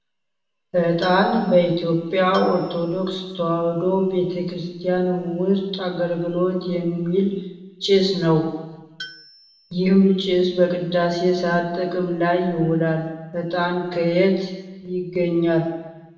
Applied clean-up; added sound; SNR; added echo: none; Tools; 19 dB; reverberation time 1.0 s.